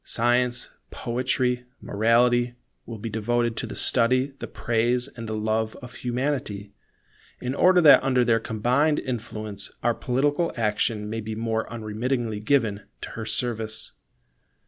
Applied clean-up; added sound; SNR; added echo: none; none; none; none.